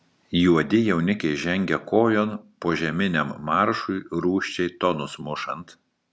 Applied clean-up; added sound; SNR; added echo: none; none; none; none.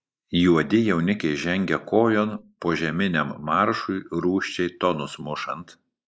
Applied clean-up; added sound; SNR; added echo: neural mask model Resemble Enhance denoiser.